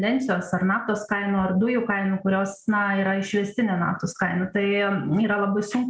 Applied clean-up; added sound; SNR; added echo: none; none; none; none.